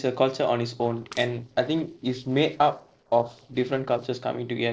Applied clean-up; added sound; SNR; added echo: neural separator model SepFormer DNS4.